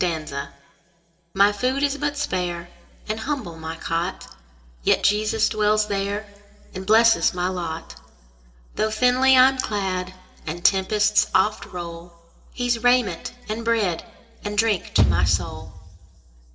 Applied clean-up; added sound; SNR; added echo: none; Bass drum / Thump, thud; -2 dB; reverberation time 1.5 s.